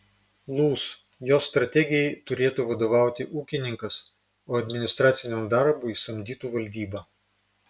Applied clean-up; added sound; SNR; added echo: none; none; none; none.